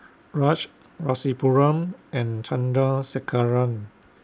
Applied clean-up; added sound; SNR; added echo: none; none; none; none.